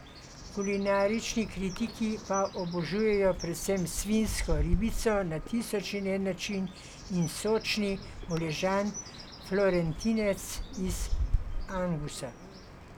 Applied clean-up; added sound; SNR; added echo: none; Bird; 6 dB; none.